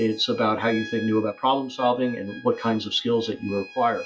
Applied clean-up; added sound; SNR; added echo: classical method log-MMSE.